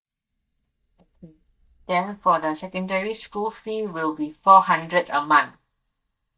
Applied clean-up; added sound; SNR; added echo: neural mask model DeepFilterNet 3.